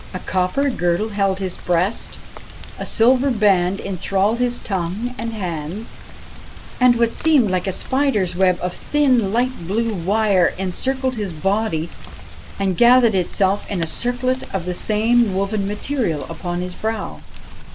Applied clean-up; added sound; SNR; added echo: none; Rain; 10 dB; none.